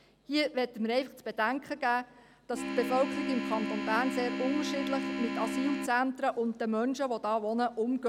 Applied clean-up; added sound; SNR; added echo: none; Organ; 2 dB; none.